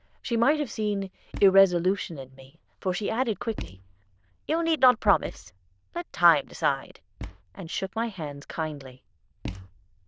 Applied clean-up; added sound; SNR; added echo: neural diffusion model UNIVERSE++.